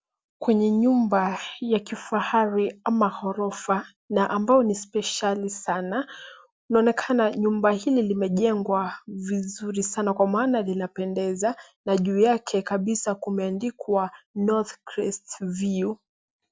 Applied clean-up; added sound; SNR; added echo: none; none; none; none.